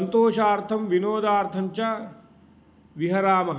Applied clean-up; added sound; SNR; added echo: none; none; none; none.